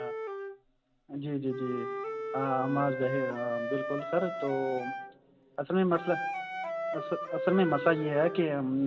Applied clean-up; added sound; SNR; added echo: none; Wind instrument, woodwind instrument; 6 dB; reverberation time 2.5 s.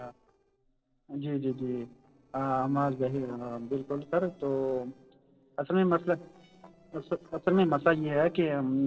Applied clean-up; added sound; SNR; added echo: neural separator model SepFormer DNS4.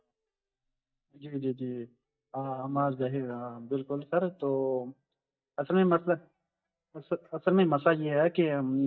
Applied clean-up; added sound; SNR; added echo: neural mask model DeepFilterNet 3.